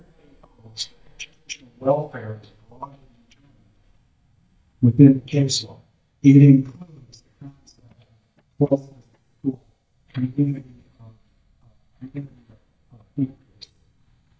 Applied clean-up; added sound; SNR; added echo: neural mask model DeepFilterNet 3.